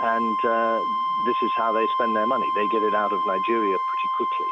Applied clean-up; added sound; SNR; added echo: none; Wind instrument, woodwind instrument; -3 dB; none.